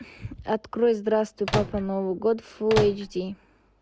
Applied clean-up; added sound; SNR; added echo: none; Microwave oven; 4 dB; none.